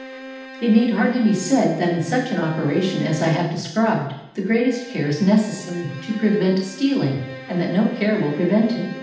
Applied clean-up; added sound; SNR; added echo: none; Bowed string instrument; 16 dB; reverberation time 0.8 s.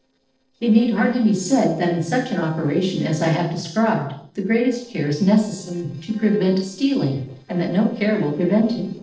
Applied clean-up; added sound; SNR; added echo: neural separator model SepFormer DNS4.